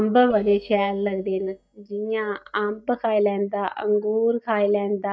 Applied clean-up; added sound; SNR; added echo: neural mask model DeepFilterNet 3.